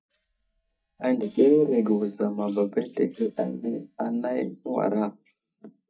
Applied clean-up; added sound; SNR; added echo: neural mask model DeepFilterNet 3.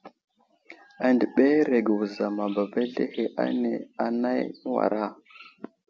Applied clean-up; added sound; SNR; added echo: none; none; none; none.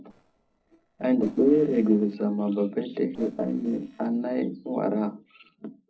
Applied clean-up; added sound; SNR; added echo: neural separator model SepFormer DNS4.